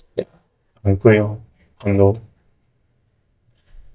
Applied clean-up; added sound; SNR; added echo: neural mask model DeepFilterNet 3.